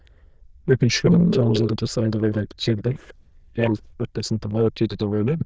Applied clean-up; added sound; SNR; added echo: neural diffusion model UNIVERSE++.